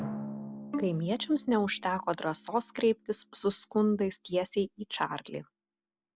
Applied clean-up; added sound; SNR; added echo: none; Drum + Bowed string instrument; 13 dB; none.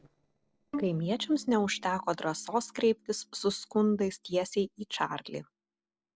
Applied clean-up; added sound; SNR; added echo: neural separator model SepFormer DNS4.